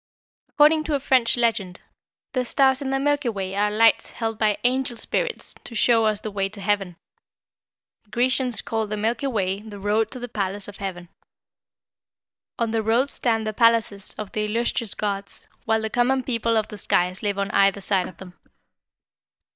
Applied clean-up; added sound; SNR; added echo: neural mask model DeepFilterNet 3.